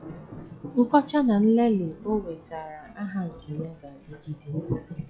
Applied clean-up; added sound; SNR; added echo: classical method log-MMSE.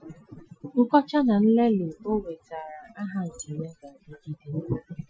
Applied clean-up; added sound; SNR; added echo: classical method Wiener filter.